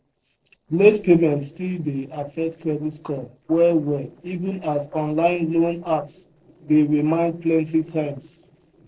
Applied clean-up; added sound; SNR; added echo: neural separator model SepFormer DNS4.